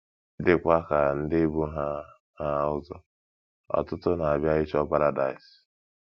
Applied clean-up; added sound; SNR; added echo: none; none; none; none.